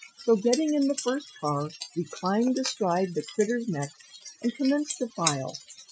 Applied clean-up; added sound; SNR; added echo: classical method Wiener filter.